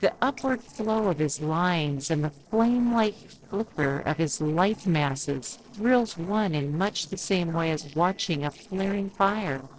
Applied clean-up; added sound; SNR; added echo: neural separator model SepFormer DNS4.